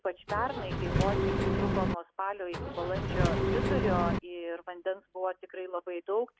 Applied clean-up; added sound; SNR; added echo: none; Engine; -5 dB; none.